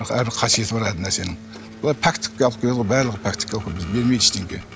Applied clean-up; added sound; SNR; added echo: none; Electric guitar + Vehicle; 15 dB; none.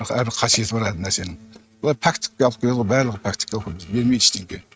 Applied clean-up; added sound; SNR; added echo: neural mask model RNNoise.